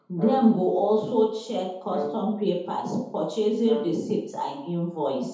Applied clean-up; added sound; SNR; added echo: none; Brass instrument; 14 dB; reverberation time 0.8 s.